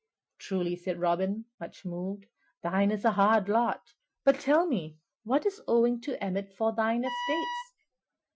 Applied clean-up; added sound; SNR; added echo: classical method Wiener filter.